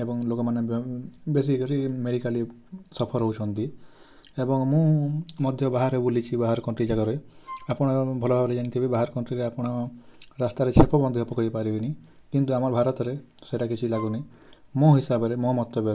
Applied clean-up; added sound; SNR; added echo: none; Wind instrument, woodwind instrument; 18 dB; reverberation time 0.2 s.